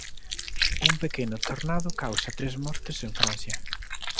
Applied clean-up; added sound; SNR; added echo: none; Chewing, mastication; -5 dB; none.